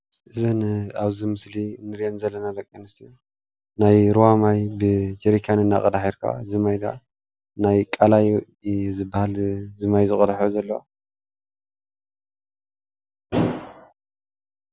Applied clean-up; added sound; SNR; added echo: none; none; none; none.